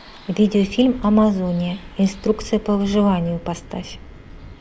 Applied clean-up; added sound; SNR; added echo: none; Bus; 18 dB; none.